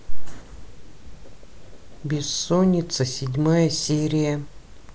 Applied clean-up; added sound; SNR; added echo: none; none; none; none.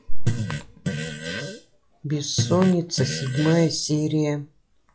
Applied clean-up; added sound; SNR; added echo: classical method log-MMSE.